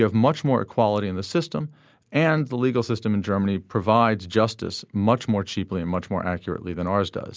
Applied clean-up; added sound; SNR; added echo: none; none; none; none.